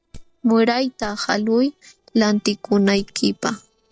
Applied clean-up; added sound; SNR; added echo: neural separator model SepFormer DNS4.